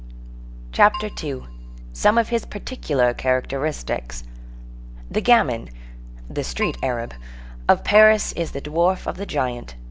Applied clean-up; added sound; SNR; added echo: none; Keyboard (musical); 15 dB; none.